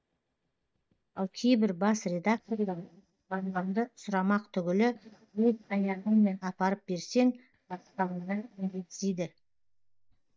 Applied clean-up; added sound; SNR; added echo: neural mask model DeepFilterNet 3.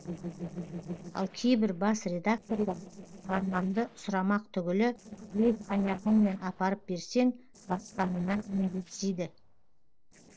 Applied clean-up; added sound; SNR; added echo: neural separator model SepFormer DNS4.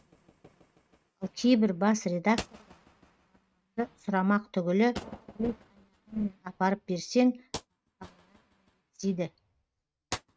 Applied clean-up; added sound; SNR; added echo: neural mask model RNNoise.